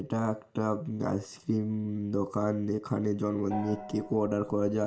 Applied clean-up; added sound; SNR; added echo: none; Gong; 11 dB; reverberation time 0.4 s.